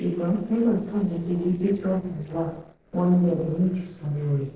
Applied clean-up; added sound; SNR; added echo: neural separator model SepFormer DNS4.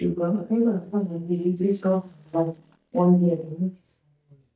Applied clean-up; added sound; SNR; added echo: neural mask model DeepFilterNet 3.